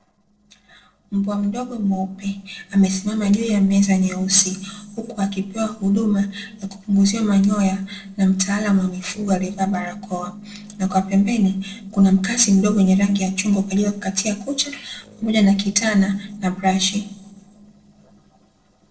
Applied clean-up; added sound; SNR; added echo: neural separator model SepFormer DNS4.